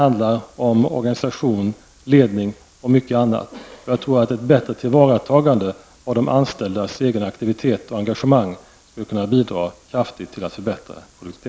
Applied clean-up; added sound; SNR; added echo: none; none; none; none.